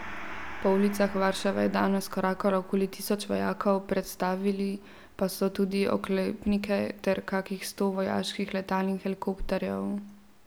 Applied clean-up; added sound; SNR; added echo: none; Gong; 16 dB; none.